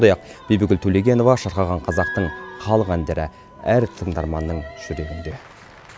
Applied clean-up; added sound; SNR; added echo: none; Piano; 14 dB; none.